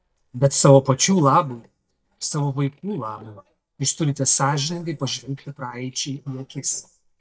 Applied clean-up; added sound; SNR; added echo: neural mask model DeepFilterNet 3.